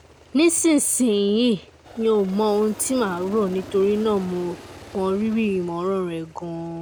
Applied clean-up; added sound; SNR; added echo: none; Aircraft; 20 dB; none.